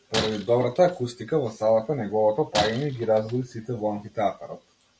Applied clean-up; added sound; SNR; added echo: none; Shatter; 13 dB; none.